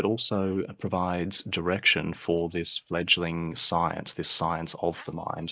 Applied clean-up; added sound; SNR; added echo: neural mask model DeepFilterNet 3.